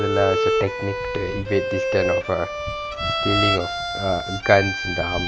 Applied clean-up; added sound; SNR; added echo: none; Bowed string instrument; 1 dB; none.